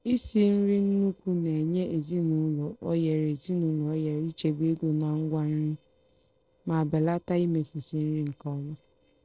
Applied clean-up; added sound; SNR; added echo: neural separator model SepFormer DNS4.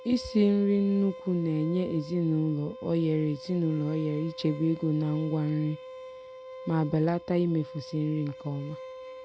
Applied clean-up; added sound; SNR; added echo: none; Bowed string instrument; 16 dB; none.